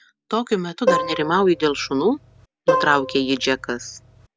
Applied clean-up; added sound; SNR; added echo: none; Plucked string instrument; 3 dB; none.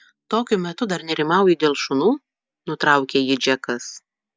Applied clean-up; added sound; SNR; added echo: none; none; none; none.